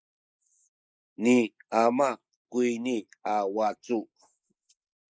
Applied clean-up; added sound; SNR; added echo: neural mask model Resemble Enhance denoiser.